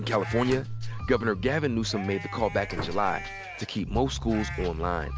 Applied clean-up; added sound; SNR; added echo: none; Slam + Livestock, farm animals, working animals; 11 dB; none.